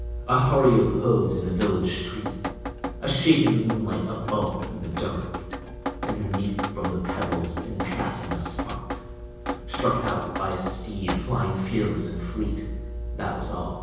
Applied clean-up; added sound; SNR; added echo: none; Drip; 7 dB; reverberation time 1.1 s.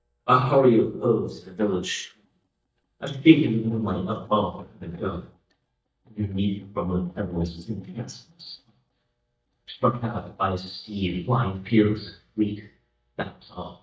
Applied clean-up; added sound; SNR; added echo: neural mask model DeepFilterNet 3.